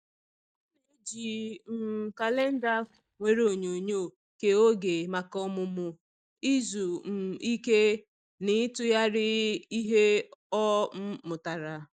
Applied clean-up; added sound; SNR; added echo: neural mask model DeepFilterNet 3.